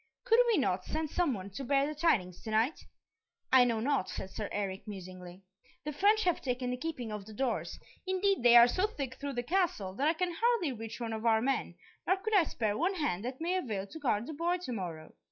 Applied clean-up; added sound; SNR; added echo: classical method log-MMSE.